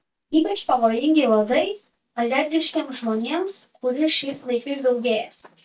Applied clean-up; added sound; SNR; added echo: neural mask model DeepFilterNet 3.